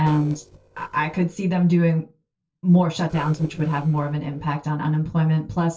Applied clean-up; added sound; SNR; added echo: neural separator model SepFormer DNS4.